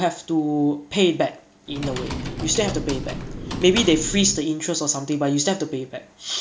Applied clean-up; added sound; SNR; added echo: none; Typing; 11 dB; none.